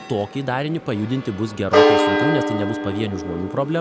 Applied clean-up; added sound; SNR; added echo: none; Church bell; -2 dB; none.